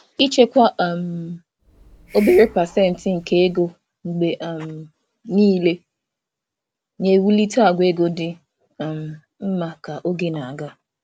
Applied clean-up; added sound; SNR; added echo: none; Hiss; 19 dB; none.